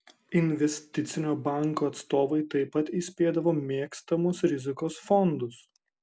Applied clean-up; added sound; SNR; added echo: none; none; none; none.